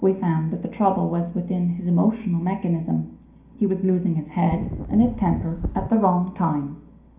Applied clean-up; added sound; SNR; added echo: none; Wind; 7 dB; reverberation time 0.5 s.